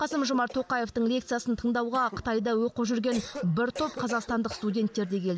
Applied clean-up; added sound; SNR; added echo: none; Cough; 16 dB; none.